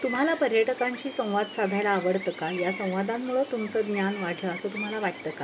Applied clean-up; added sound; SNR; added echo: none; Gull, seagull; 12 dB; none.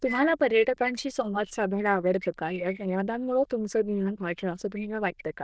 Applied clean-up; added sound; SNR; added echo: neural diffusion model UNIVERSE++.